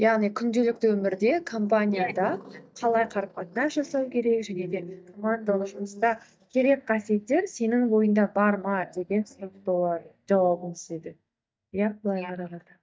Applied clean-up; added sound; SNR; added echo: neural mask model DeepFilterNet 3.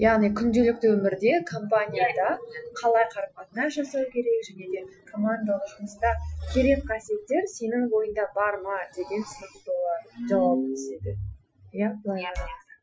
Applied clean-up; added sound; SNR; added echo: classical method Wiener filter.